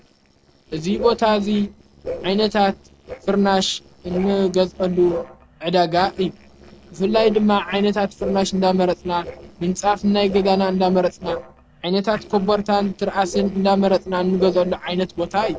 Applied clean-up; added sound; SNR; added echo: neural separator model SepFormer DNS4.